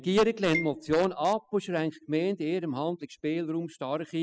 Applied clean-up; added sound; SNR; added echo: classical method spectral subtraction.